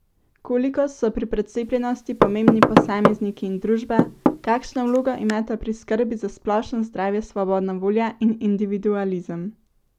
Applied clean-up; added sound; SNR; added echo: none; Knock / Wood; -1 dB; none.